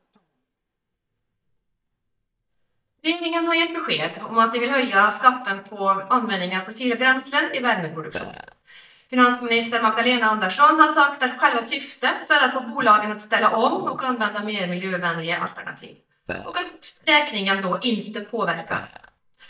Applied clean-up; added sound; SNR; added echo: neural mask model DeepFilterNet 3.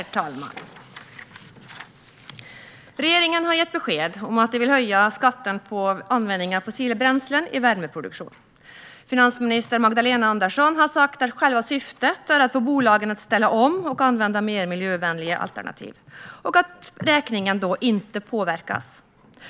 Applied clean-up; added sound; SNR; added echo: none; none; none; none.